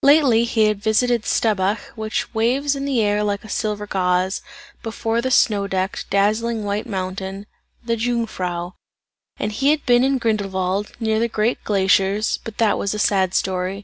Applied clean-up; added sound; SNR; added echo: none; none; none; none.